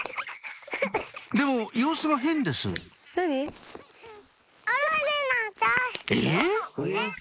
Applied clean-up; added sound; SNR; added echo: neural mask model Resemble Enhance denoiser.